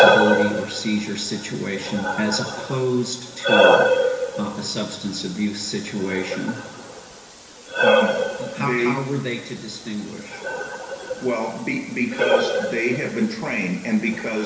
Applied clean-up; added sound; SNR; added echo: none; Breathing; -2 dB; reverberation time 1.3 s.